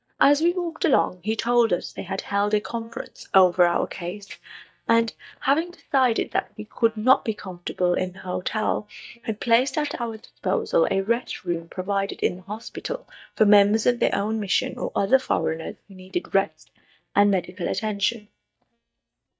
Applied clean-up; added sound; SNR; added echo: neural mask model DeepFilterNet 3.